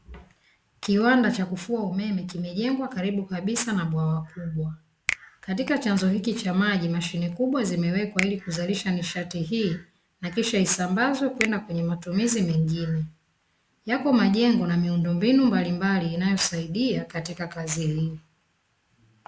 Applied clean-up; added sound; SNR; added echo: none; Finger snapping; 13 dB; none.